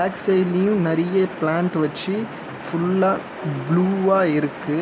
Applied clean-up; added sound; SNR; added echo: none; none; none; none.